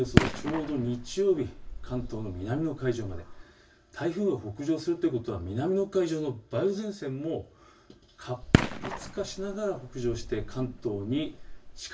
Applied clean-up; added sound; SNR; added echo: none; Fireworks; 1 dB; reverberation time 0.2 s.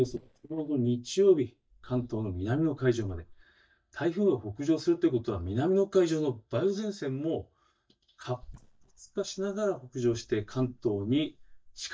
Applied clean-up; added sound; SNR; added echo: neural mask model DeepFilterNet 3.